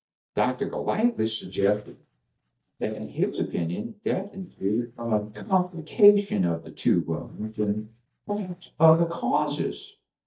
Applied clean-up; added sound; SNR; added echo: neural mask model DeepFilterNet 3.